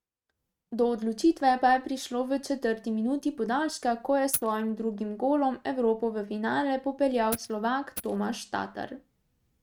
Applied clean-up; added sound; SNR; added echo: neural mask model RNNoise.